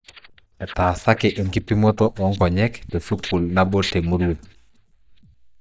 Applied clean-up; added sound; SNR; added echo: neural mask model DeepFilterNet 3.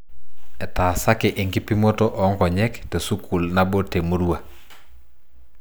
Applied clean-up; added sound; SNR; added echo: none; none; none; none.